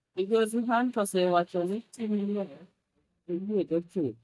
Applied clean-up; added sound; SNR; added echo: neural mask model DeepFilterNet 3.